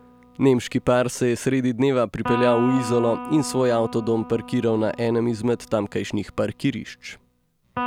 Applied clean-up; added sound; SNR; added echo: none; Electric guitar; 12 dB; none.